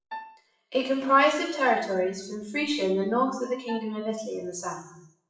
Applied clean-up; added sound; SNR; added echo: classical method WPE with log-MMSE.